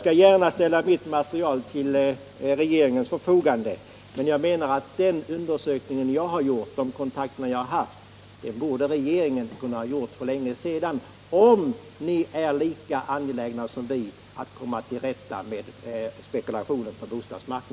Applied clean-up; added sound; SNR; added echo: none; none; none; none.